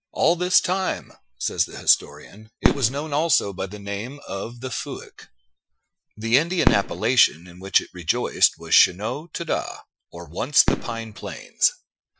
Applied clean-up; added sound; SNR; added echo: classical method Wiener filter.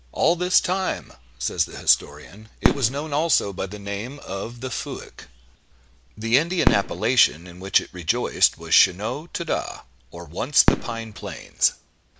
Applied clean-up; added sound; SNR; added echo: none; Fireworks; 6 dB; none.